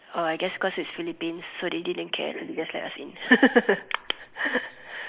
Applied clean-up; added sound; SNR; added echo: neural mask model Resemble Enhance denoiser.